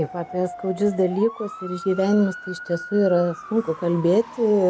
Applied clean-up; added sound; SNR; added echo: none; Motor vehicle (road) / Siren; 15 dB; none.